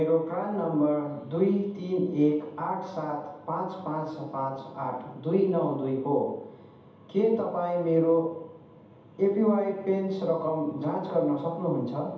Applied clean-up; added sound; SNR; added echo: none; none; none; reverberation time 0.8 s.